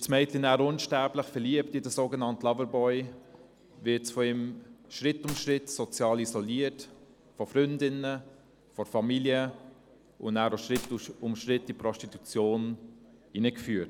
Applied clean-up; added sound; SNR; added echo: none; Gunshot, gunfire; 20 dB; none.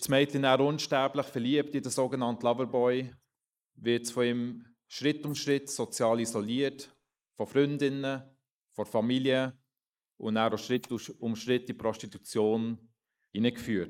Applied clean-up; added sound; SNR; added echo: neural mask model Resemble Enhance denoiser.